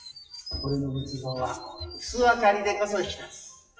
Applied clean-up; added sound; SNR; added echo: classical method WPE with log-MMSE.